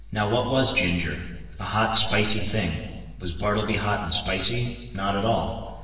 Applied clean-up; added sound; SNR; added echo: none; none; none; reverberation time 1.3 s.